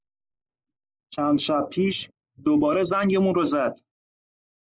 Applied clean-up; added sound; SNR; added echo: neural mask model Resemble Enhance denoiser.